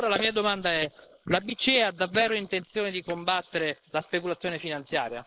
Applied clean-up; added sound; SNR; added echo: neural mask model Resemble Enhance denoiser.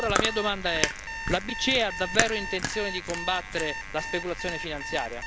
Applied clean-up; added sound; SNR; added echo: none; Alarm + Chewing, mastication; 2 dB; none.